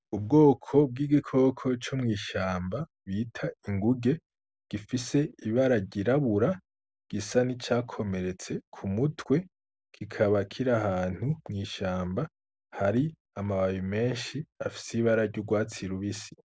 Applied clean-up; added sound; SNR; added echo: none; none; none; none.